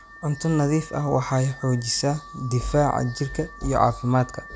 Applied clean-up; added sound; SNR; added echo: none; Alarm / Car; 18 dB; none.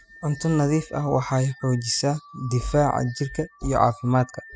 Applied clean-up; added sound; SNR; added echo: classical method spectral subtraction.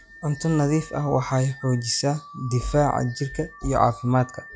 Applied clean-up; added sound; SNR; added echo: classical method log-MMSE.